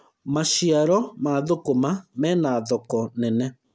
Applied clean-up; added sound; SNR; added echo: none; none; none; none.